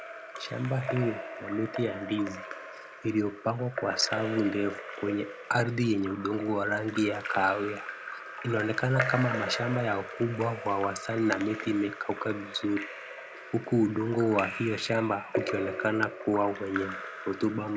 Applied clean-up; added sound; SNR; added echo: none; Drip / Trickle, dribble / Splash, splatter; 8 dB; none.